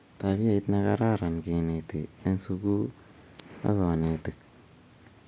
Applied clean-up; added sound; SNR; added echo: none; none; none; none.